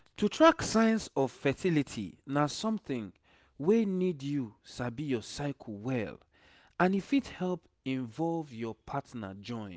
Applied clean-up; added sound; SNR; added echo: none; none; none; none.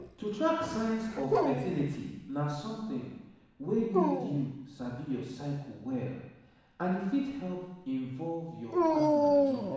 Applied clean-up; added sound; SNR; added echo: none; Dog; 0 dB; reverberation time 1.1 s.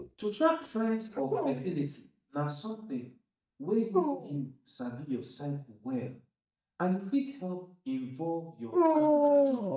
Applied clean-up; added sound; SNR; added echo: neural mask model DeepFilterNet 3.